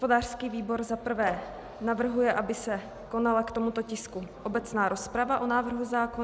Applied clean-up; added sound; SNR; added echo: none; none; none; none.